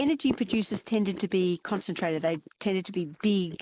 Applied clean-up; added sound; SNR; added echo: neural mask model Resemble Enhance denoiser.